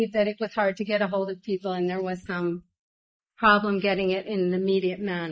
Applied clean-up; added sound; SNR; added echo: neural mask model Resemble Enhance denoiser.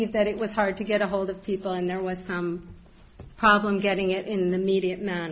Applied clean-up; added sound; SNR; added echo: none; none; none; none.